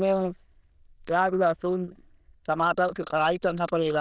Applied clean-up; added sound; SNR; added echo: neural diffusion model UNIVERSE++.